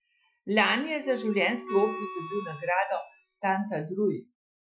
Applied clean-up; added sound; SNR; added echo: classical method Wiener filter.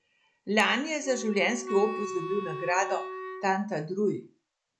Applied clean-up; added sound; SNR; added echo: none; Wind instrument, woodwind instrument; 8 dB; none.